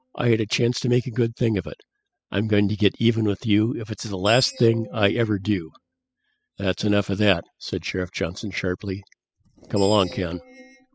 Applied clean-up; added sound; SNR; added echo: classical method spectral subtraction.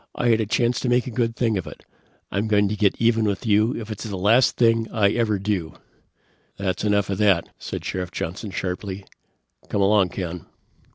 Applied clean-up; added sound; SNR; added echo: none; none; none; none.